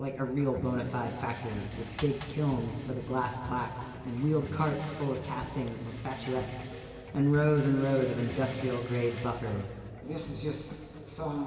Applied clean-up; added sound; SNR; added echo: none; Rattle; 17 dB; reverberation time 2.6 s.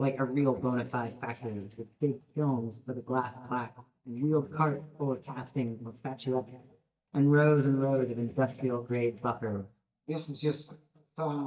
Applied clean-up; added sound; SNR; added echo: neural mask model DeepFilterNet 3.